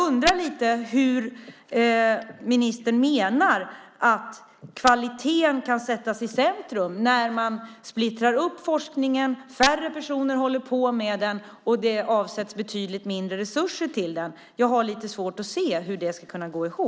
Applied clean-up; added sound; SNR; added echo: none; none; none; none.